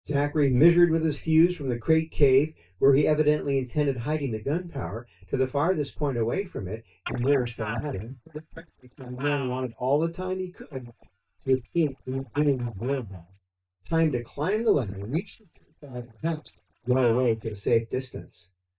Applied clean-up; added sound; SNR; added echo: neural mask model DeepFilterNet 3.